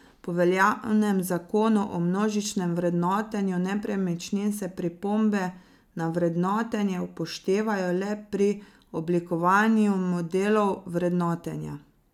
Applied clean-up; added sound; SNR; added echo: none; none; none; none.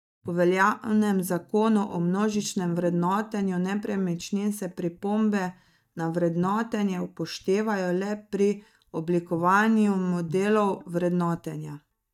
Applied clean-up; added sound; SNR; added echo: neural mask model DeepFilterNet 3.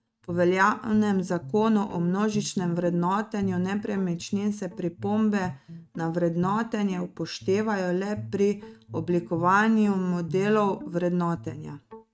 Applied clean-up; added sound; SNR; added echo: neural mask model RNNoise.